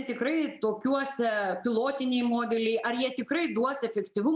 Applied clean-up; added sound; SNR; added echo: none; none; none; none.